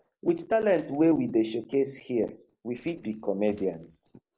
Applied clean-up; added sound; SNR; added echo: neural separator model SepFormer DNS4.